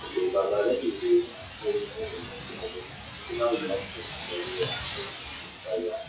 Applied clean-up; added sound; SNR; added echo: classical method WPE with log-MMSE.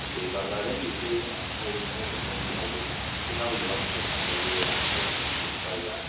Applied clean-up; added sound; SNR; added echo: none; Wind; -4 dB; reverberation time 0.7 s.